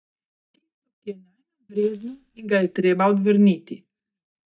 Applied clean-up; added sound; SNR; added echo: neural mask model DeepFilterNet 3.